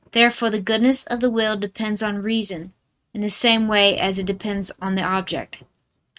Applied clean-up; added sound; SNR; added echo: neural mask model RNNoise.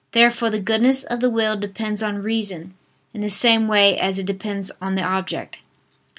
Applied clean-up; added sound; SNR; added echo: none; none; none; none.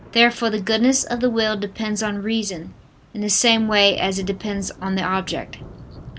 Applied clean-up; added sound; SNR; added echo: none; Thunder / Rain; 19 dB; none.